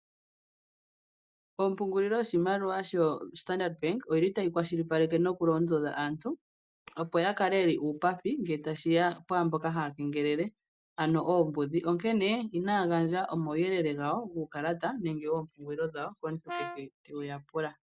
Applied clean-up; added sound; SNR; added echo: neural mask model DeepFilterNet 3.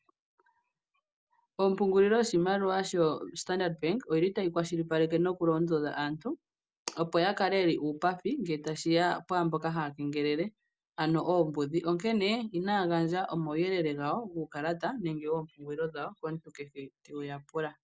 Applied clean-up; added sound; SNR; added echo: none; none; none; none.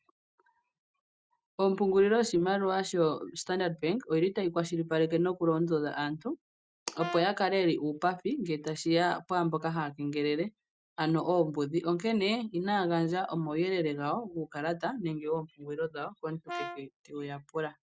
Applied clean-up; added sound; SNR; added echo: neural mask model RNNoise.